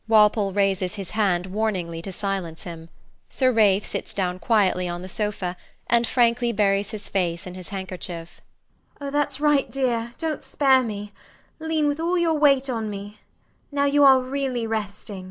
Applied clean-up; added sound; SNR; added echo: none; none; none; none.